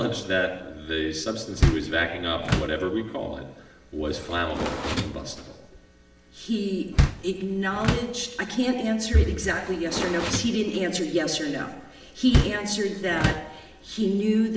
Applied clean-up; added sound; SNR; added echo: none; Door; 4 dB; reverberation time 0.9 s.